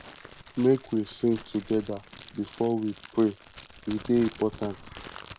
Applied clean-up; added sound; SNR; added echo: none; Crackle; 13 dB; none.